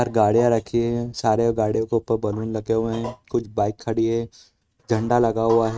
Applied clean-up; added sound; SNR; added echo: neural mask model RNNoise.